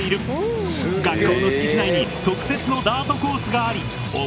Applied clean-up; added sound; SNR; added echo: none; none; none; none.